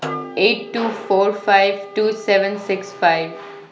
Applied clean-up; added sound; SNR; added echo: none; Snare drum + Wind instrument, woodwind instrument; 15 dB; none.